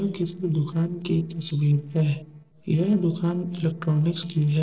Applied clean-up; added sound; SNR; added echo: neural separator model SepFormer DNS4.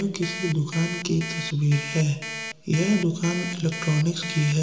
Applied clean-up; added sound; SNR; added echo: none; Alarm; 10 dB; reverberation time 0.8 s.